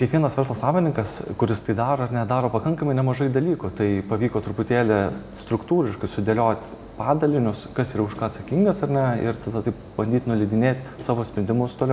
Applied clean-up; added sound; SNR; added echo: none; none; none; none.